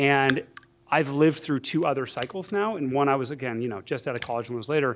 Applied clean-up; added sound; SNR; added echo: none; Raindrop; 18 dB; none.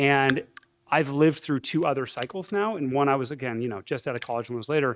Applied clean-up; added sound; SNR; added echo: neural mask model RNNoise.